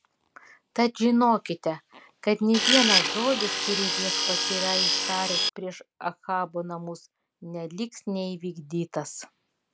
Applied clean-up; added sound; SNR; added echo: none; Tools; -4 dB; none.